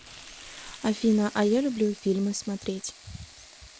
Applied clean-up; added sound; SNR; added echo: none; Frying (food); 19 dB; none.